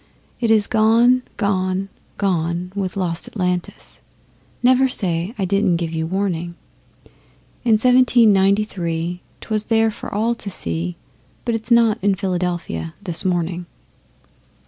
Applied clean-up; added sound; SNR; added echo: none; none; none; none.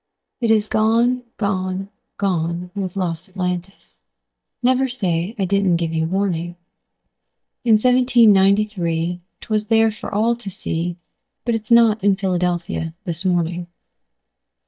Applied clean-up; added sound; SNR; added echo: neural mask model DeepFilterNet 3.